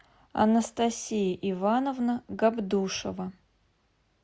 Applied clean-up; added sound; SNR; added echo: none; none; none; none.